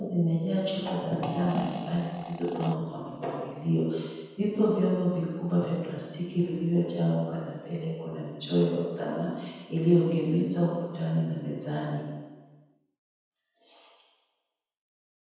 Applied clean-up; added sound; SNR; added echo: none; Fart; 11 dB; reverberation time 1.2 s.